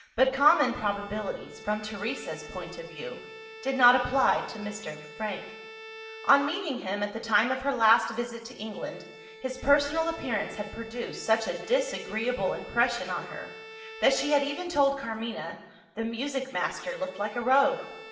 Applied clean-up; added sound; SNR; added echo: none; Bowed string instrument; 17 dB; reverberation time 1.0 s.